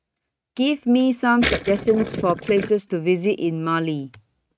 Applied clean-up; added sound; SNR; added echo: neural mask model RNNoise.